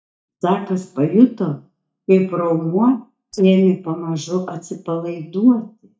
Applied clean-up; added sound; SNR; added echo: neural mask model DeepFilterNet 3.